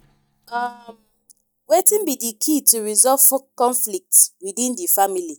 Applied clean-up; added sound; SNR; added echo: neural mask model DeepFilterNet 3.